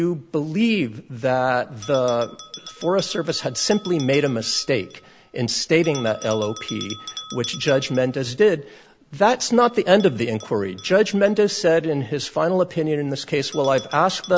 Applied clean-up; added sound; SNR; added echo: none; Bell; 20 dB; none.